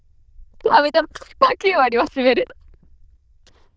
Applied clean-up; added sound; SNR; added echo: neural diffusion model UNIVERSE++.